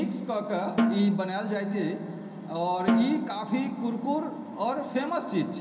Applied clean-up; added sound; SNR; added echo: none; Snare drum; 3 dB; reverberation time 0.3 s.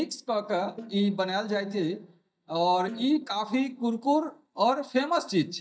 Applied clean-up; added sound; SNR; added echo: neural mask model DeepFilterNet 3.